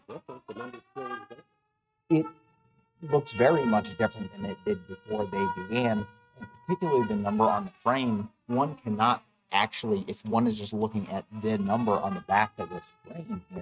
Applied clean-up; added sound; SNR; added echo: neural mask model RNNoise.